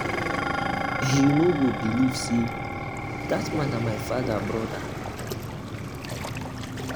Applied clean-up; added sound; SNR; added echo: none; Dishes, pots, and pans + Waves, surf; 2 dB; none.